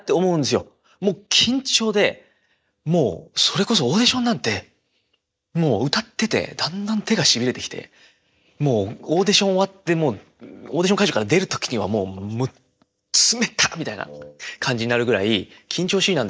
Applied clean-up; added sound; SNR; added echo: neural mask model DeepFilterNet 3.